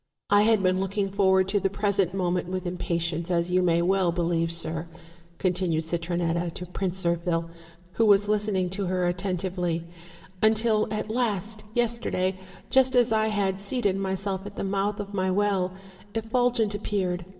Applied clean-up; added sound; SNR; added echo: none; none; none; reverberation time 2.4 s.